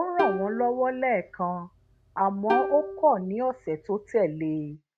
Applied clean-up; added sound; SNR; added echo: none; Plucked string instrument; 8 dB; none.